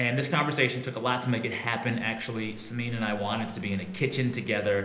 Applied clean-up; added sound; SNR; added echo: none; Cricket; 13 dB; reverberation time 1.0 s.